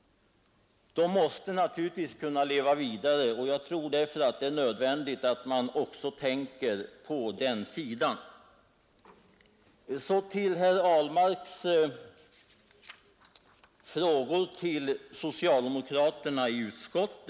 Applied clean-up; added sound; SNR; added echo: none; none; none; none.